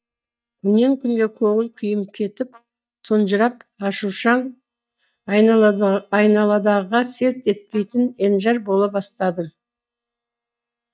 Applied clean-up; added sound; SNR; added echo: neural mask model DeepFilterNet 3.